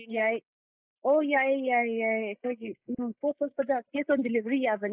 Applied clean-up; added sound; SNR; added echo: neural mask model Resemble Enhance denoiser.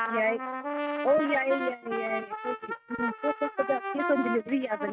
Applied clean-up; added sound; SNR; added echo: neural mask model RNNoise.